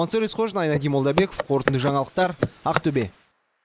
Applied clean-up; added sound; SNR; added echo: neural mask model Resemble Enhance denoiser.